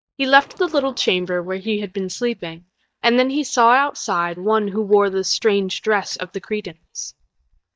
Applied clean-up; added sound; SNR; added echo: neural mask model DeepFilterNet 3.